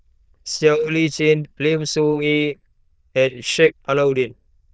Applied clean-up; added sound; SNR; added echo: neural diffusion model UNIVERSE++.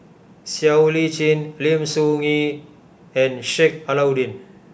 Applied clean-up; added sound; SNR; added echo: none; none; none; none.